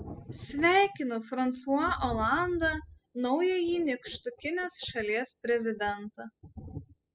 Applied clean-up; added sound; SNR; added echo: classical method spectral subtraction.